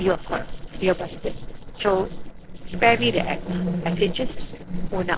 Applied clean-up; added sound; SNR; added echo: neural separator model SepFormer DNS4.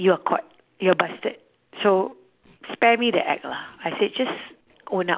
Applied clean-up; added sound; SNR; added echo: none; none; none; none.